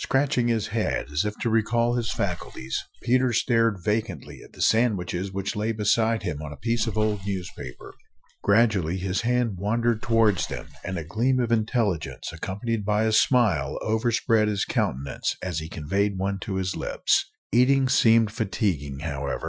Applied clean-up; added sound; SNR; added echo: classical method Wiener filter.